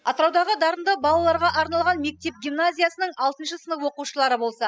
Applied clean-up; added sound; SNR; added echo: classical method spectral subtraction.